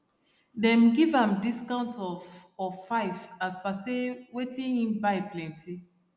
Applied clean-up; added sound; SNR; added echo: none; none; none; none.